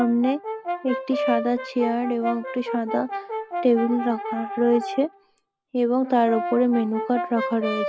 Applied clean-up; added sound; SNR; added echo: none; Brass instrument; 7 dB; none.